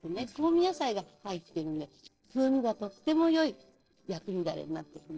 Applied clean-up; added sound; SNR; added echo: neural separator model SepFormer DNS4.